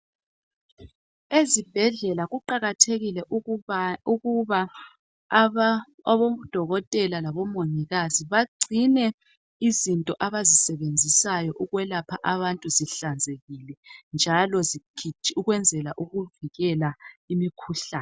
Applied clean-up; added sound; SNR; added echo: none; none; none; none.